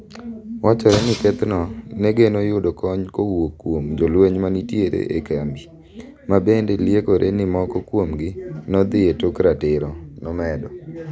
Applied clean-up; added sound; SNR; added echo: none; Explosion; 12 dB; none.